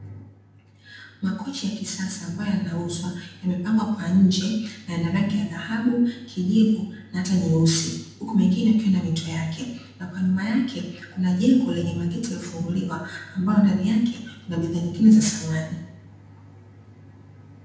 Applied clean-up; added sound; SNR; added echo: none; none; none; reverberation time 0.8 s.